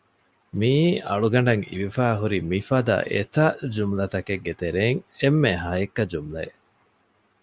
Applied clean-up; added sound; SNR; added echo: none; none; none; none.